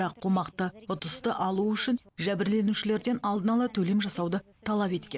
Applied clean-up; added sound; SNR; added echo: none; none; none; none.